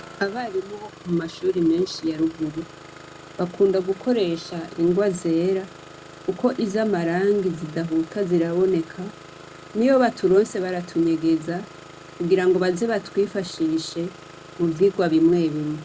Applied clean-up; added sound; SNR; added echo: none; Engine starting; 19 dB; none.